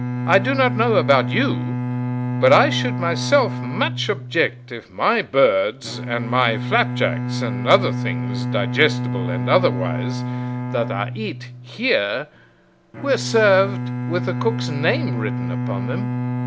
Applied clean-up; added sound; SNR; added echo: none; Bowed string instrument; 4 dB; none.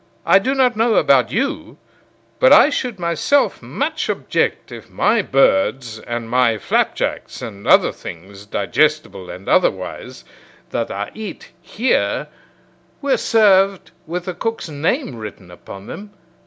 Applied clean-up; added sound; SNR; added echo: none; none; none; none.